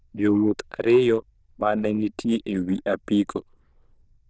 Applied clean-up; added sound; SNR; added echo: neural diffusion model UNIVERSE++.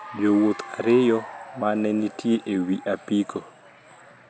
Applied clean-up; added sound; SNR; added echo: none; Applause / Cheering; 17 dB; none.